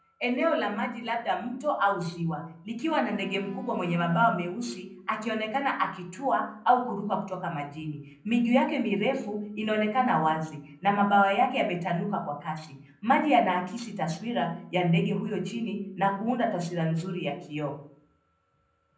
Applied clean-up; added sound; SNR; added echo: none; Wind instrument, woodwind instrument; 16 dB; reverberation time 0.6 s.